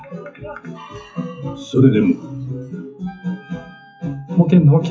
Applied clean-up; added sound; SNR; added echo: classical method WPE with log-MMSE.